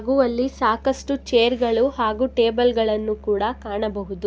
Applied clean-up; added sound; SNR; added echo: none; Musical instrument; 20 dB; none.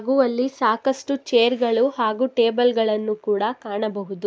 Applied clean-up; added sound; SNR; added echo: neural mask model Resemble Enhance denoiser.